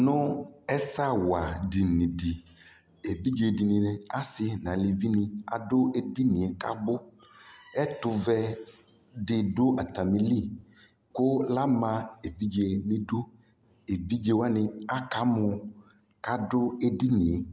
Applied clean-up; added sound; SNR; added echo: none; none; none; none.